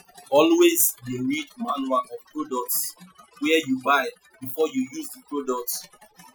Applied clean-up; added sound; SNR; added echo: classical method Wiener filter.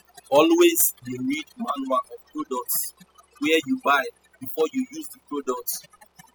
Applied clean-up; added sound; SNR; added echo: classical method spectral subtraction.